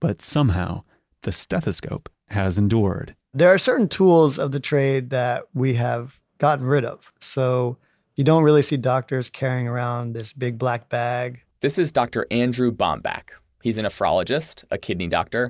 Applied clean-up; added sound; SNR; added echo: none; none; none; none.